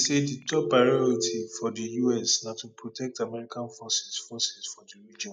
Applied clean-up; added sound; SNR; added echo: neural mask model DeepFilterNet 3.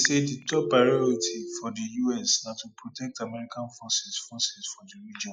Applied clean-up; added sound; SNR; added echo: classical method Wiener filter.